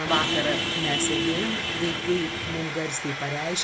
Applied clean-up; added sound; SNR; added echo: none; Vehicle horn, car horn, honking + Frying (food); -1 dB; none.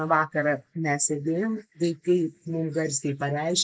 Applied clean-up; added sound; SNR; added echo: neural mask model Resemble Enhance denoiser.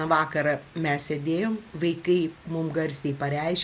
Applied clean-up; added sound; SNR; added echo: none; none; none; none.